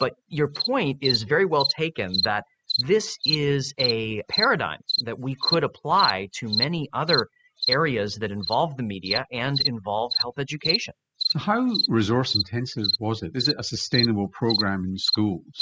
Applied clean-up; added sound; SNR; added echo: classical method spectral subtraction.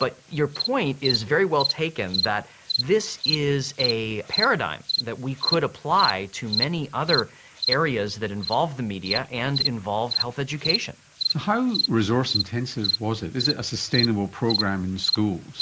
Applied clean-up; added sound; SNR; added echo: none; Cricket; 4 dB; none.